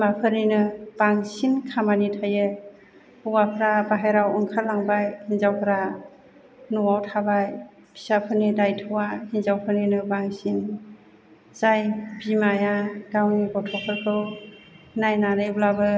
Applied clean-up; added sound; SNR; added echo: none; none; none; none.